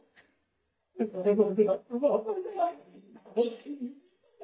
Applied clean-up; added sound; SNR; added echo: neural mask model DeepFilterNet 3.